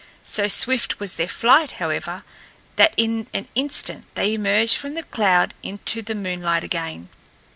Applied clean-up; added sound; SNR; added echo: none; none; none; none.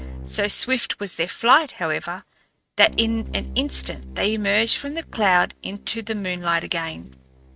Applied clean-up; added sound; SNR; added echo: neural mask model RNNoise.